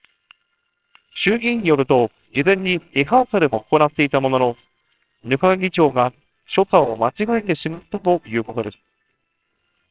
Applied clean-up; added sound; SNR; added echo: neural separator model SepFormer WHAMR!.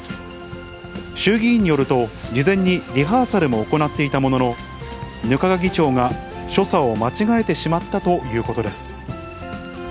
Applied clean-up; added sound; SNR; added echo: none; none; none; none.